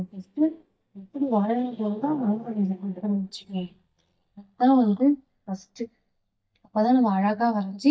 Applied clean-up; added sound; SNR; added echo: neural mask model DeepFilterNet 3.